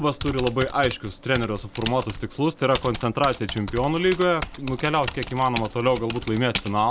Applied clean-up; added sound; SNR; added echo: none; Typing; 11 dB; none.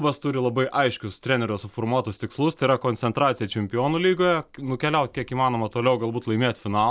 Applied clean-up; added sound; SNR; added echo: none; none; none; none.